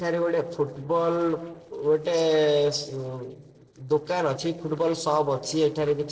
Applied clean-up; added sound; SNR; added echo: neural separator model SepFormer DNS4.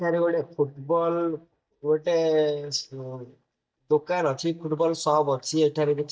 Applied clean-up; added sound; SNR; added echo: neural mask model DeepFilterNet 3.